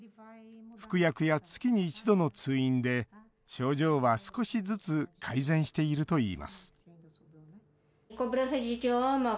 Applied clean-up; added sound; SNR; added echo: none; none; none; none.